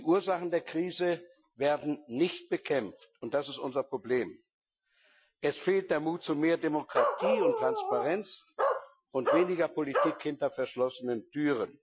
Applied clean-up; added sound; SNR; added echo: classical method Wiener filter.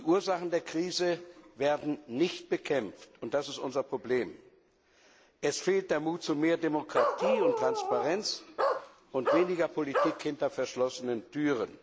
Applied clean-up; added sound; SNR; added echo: none; Bark; 0 dB; none.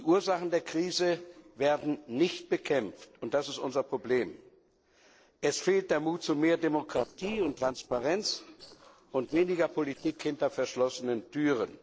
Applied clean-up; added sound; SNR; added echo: neural separator model SepFormer DNS4.